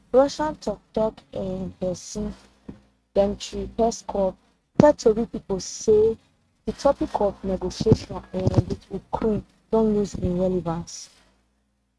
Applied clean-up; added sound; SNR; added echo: neural mask model RNNoise.